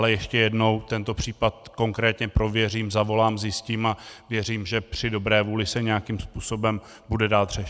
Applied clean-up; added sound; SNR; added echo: none; none; none; none.